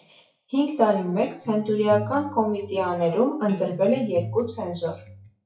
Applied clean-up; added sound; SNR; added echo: classical method WPE with log-MMSE.